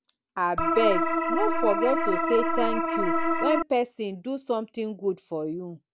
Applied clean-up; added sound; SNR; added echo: none; Organ; -3 dB; none.